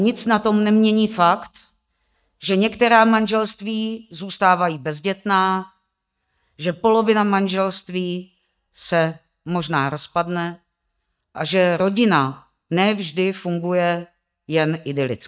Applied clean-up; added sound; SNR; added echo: neural mask model DeepFilterNet 3.